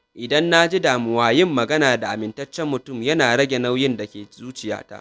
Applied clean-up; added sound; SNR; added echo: none; none; none; none.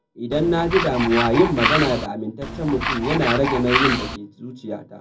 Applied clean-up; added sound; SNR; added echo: none; Tools; 2 dB; reverberation time 0.4 s.